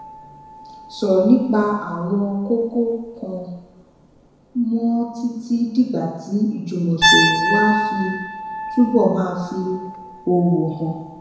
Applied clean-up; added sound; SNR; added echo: none; Piano; 5 dB; reverberation time 0.9 s.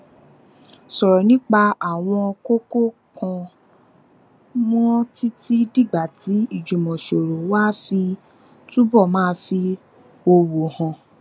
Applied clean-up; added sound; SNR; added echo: none; none; none; none.